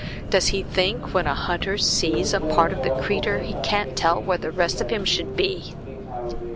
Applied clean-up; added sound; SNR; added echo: none; Subway, metro, underground; 5 dB; none.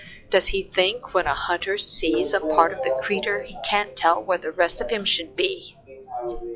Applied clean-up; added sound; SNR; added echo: classical method log-MMSE.